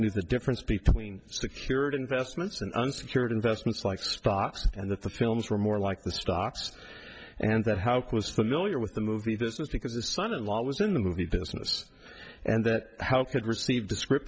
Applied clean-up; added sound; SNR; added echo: none; none; none; none.